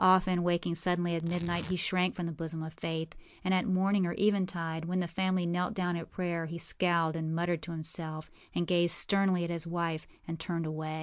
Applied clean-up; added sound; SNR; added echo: none; Tearing; 17 dB; none.